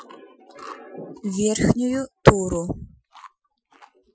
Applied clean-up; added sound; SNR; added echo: classical method Wiener filter.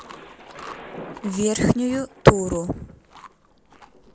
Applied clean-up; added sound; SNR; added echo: none; Thunder + Chewing, mastication; 18 dB; none.